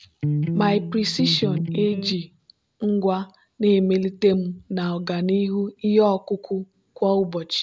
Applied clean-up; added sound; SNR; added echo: none; Electric guitar; 3 dB; none.